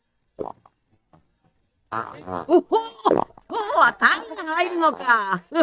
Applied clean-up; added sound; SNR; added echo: neural mask model DeepFilterNet 3.